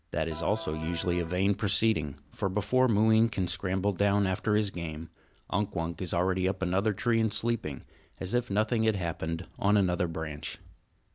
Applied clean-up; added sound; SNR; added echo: none; Electric guitar; 13 dB; none.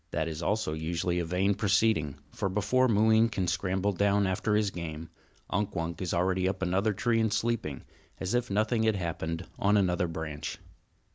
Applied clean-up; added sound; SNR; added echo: none; none; none; none.